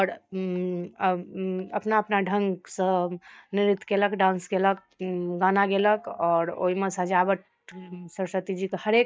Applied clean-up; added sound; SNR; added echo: neural mask model DeepFilterNet 3.